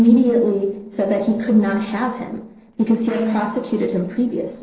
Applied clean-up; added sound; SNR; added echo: neural separator model SepFormer DNS4.